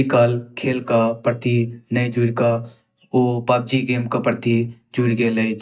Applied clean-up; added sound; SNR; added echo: neural mask model DeepFilterNet 3.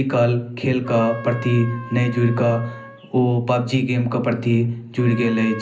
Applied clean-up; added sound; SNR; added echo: none; Trumpet; 19 dB; reverberation time 0.5 s.